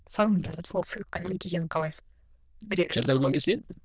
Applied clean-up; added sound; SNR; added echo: neural diffusion model UNIVERSE++.